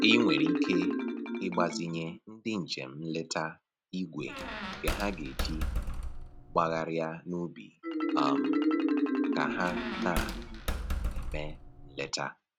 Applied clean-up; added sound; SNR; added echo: none; Marimba, xylophone + Squeak; -2 dB; none.